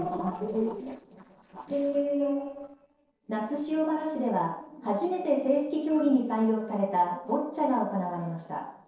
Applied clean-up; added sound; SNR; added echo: neural separator model SepFormer DNS4.